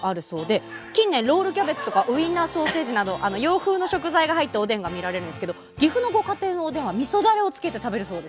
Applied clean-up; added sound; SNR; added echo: none; none; none; none.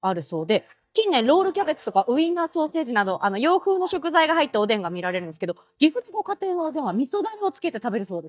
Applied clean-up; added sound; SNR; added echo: neural mask model DeepFilterNet 3.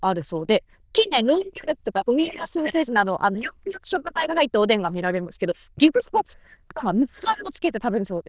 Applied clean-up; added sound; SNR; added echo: neural diffusion model UNIVERSE++.